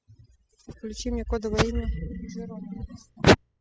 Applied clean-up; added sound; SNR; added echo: classical method spectral subtraction.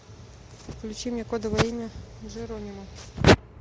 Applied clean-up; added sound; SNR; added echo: none; none; none; none.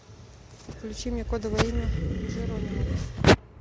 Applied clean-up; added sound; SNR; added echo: none; Animal; 3 dB; none.